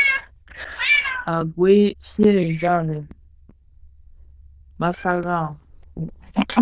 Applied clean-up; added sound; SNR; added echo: neural diffusion model UNIVERSE++.